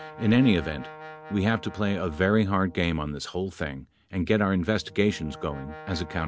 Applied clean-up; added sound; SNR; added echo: none; Brass instrument; 19 dB; none.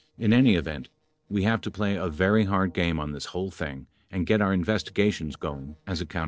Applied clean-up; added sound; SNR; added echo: neural separator model SepFormer DNS4.